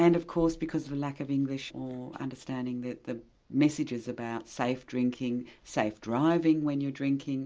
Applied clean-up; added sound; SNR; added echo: none; none; none; none.